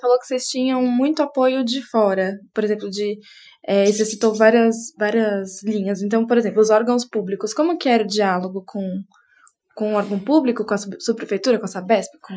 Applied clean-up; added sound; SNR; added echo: classical method Wiener filter.